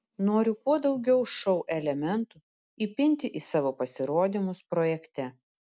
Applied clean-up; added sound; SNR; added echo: none; none; none; none.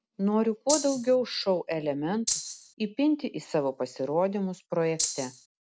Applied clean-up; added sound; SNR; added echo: none; Rattle (instrument); 3 dB; none.